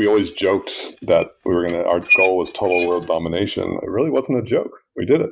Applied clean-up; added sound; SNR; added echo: neural mask model RNNoise.